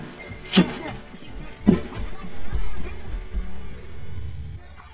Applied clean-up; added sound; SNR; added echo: neural mask model DeepFilterNet 3.